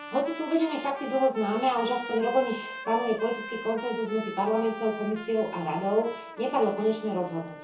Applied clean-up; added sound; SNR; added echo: none; Trumpet; 12 dB; reverberation time 0.7 s.